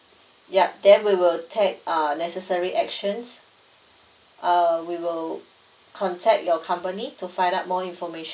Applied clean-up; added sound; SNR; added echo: none; none; none; none.